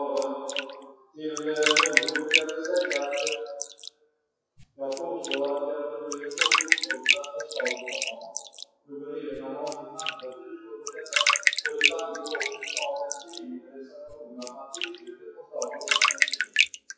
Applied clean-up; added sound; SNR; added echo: classical method WPE with log-MMSE.